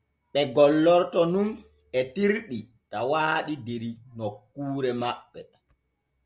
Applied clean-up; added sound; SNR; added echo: none; none; none; none.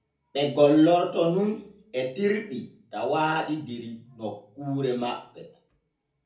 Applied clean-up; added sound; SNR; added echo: none; none; none; reverberation time 0.4 s.